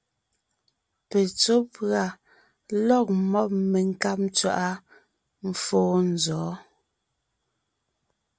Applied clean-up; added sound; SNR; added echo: none; none; none; none.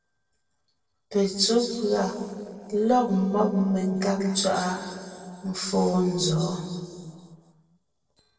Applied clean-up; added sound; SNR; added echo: neural separator model SepFormer DNS4.